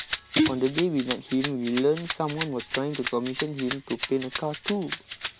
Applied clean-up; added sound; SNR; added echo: none; Guitar + Rattle (instrument); 4 dB; none.